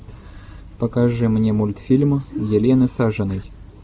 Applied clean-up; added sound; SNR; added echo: none; none; none; none.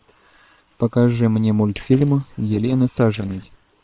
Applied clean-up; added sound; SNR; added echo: neural separator model SepFormer WHAM!.